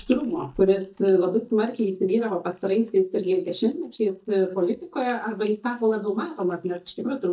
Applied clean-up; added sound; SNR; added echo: neural mask model DeepFilterNet 3.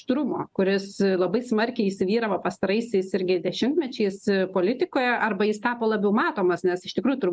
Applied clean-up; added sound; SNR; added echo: none; none; none; none.